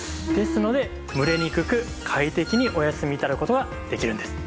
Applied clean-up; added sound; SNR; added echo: none; Wind instrument, woodwind instrument; 10 dB; none.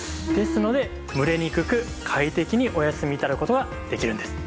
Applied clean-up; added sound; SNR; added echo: none; none; none; none.